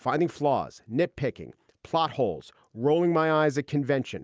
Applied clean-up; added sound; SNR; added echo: none; none; none; none.